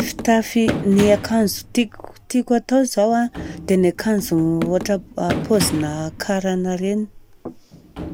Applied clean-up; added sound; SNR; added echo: none; Run; 10 dB; none.